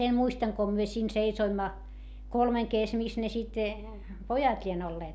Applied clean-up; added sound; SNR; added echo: none; none; none; none.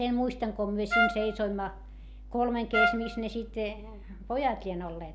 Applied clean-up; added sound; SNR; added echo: none; Trumpet; -1 dB; none.